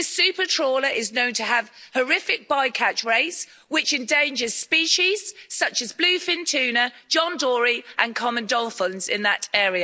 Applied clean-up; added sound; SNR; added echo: none; none; none; none.